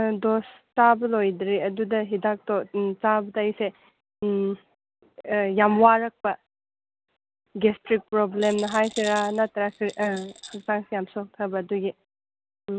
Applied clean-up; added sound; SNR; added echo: none; Rattle; 17 dB; none.